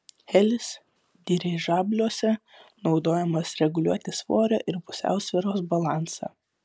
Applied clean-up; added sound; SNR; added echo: none; none; none; none.